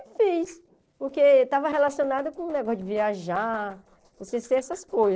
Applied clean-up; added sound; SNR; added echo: neural separator model SepFormer DNS4.